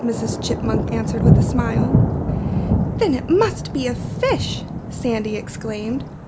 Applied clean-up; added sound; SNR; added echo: none; Thunder; -3 dB; none.